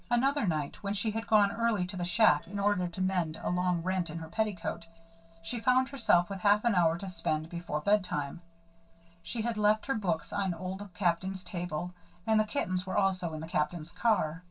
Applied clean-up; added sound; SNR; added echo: neural separator model SepFormer DNS4.